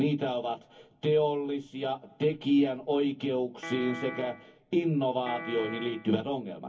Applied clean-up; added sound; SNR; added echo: none; Piano; 11 dB; reverberation time 0.3 s.